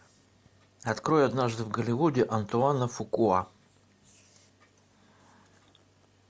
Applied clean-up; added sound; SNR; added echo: none; none; none; none.